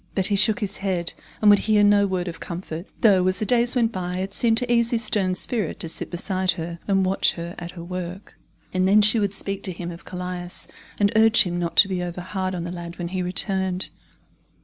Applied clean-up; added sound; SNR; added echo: none; none; none; none.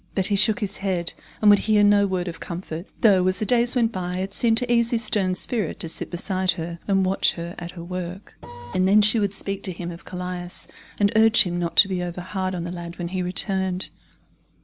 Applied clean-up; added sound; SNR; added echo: none; Printer; 11 dB; none.